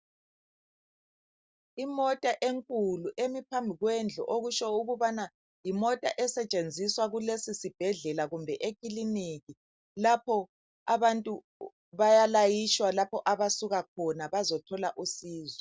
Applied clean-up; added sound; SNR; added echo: none; none; none; none.